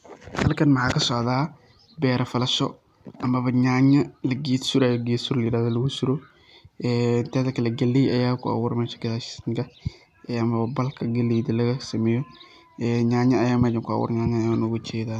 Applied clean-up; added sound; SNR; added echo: none; none; none; none.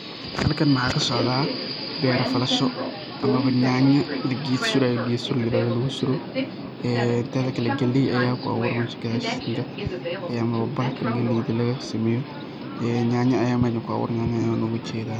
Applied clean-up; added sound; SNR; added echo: none; Subway, metro, underground; 5 dB; none.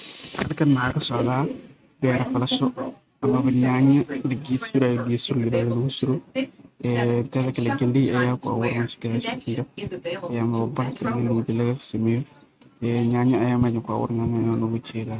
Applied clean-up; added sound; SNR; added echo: neural mask model RNNoise.